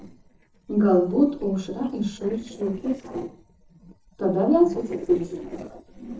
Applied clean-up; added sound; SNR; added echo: neural separator model SepFormer DNS4.